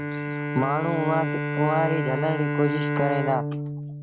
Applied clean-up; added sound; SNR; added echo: none; Bowed string instrument; 0 dB; none.